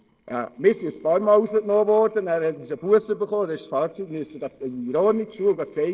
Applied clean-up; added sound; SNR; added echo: neural separator model SepFormer DNS4.